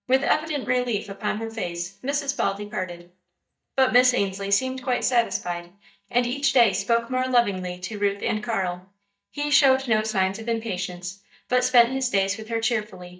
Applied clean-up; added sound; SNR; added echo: neural mask model DeepFilterNet 3.